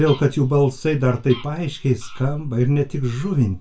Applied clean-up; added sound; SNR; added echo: none; none; none; reverberation time 0.2 s.